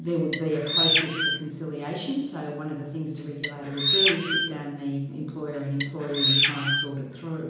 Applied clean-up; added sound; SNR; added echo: none; Bird; -5 dB; reverberation time 1.0 s.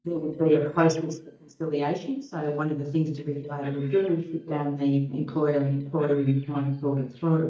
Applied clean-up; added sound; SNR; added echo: neural mask model DeepFilterNet 3.